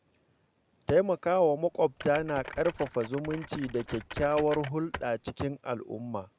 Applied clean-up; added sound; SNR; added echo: none; Typing; 13 dB; none.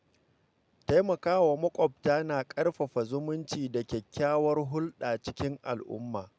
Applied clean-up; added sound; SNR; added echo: none; none; none; none.